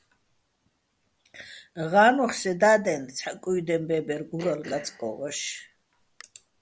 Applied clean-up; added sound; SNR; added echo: none; Cough; 18 dB; none.